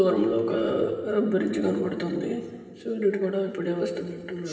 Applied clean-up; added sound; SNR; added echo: none; none; none; reverberation time 2.3 s.